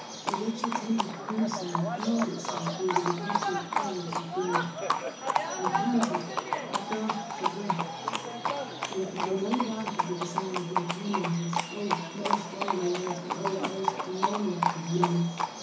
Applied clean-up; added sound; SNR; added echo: none; Livestock, farm animals, working animals; -1 dB; reverberation time 0.7 s.